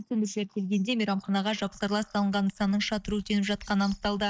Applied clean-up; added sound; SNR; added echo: neural mask model DeepFilterNet 3.